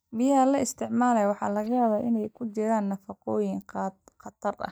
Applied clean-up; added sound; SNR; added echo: neural mask model DeepFilterNet 3.